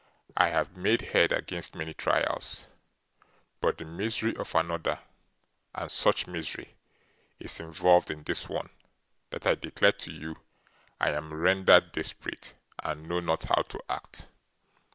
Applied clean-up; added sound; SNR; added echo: none; none; none; none.